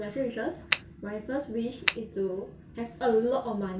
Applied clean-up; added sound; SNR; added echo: none; Finger snapping; -2 dB; reverberation time 0.4 s.